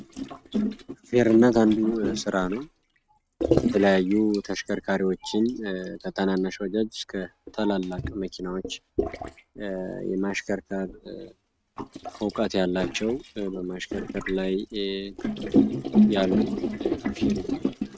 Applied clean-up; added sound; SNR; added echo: neural mask model RNNoise.